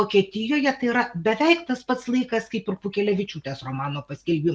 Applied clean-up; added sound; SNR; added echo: none; none; none; none.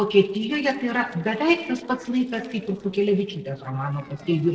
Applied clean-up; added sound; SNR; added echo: neural separator model SepFormer DNS4.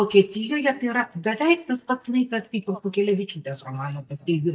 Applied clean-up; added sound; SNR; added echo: neural mask model DeepFilterNet 3.